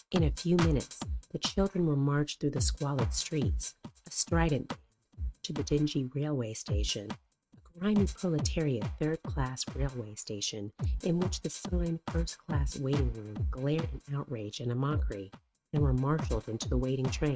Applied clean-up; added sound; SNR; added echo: neural mask model RNNoise.